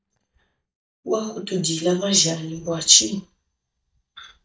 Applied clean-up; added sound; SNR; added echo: neural mask model DeepFilterNet 3.